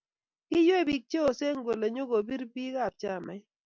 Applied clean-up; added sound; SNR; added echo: none; none; none; none.